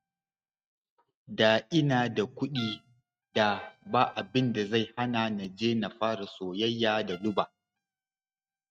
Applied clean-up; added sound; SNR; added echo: neural mask model RNNoise.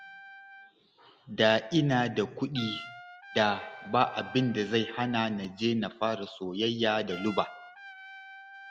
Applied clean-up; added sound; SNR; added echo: none; Trumpet; 18 dB; none.